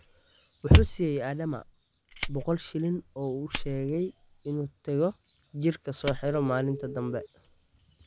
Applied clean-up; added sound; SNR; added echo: none; Telephone + Fire; 9 dB; none.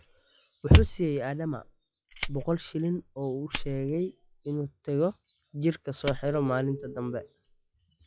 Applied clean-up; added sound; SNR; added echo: classical method log-MMSE.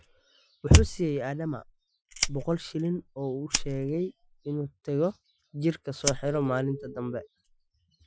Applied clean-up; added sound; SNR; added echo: classical method Wiener filter.